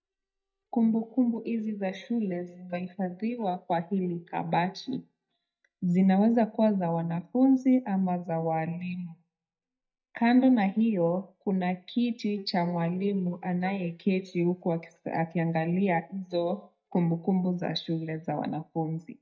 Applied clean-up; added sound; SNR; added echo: neural mask model DeepFilterNet 3.